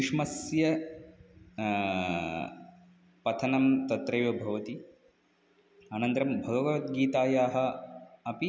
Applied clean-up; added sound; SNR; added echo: none; none; none; none.